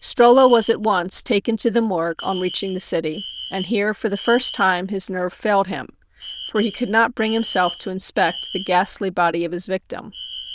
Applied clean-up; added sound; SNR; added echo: neural diffusion model UNIVERSE++.